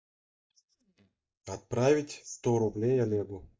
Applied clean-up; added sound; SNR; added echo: neural mask model DeepFilterNet 3.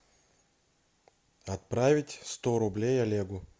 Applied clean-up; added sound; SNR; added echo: none; none; none; none.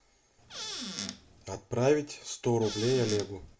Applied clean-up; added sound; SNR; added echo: none; Squeak / Cupboard open or close; 9 dB; reverberation time 0.2 s.